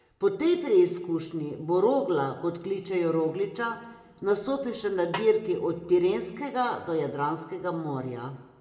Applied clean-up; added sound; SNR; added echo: none; Snare drum; 13 dB; reverberation time 1.1 s.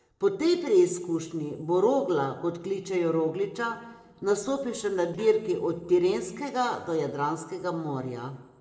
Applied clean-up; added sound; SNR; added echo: neural separator model SepFormer DNS4.